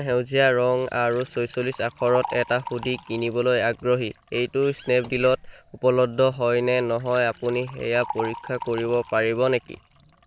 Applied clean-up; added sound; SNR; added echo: none; Liquid; 17 dB; none.